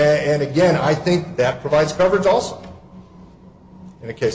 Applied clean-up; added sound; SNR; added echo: none; none; none; none.